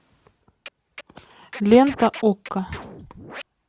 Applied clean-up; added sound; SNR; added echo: none; Scratching (performance technique); 18 dB; none.